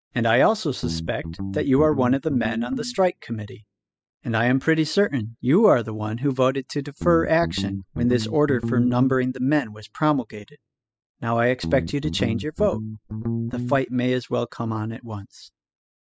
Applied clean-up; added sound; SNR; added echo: classical method spectral subtraction.